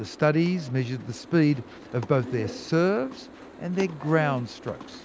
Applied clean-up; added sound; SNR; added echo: none; Boat, Water vehicle; 20 dB; none.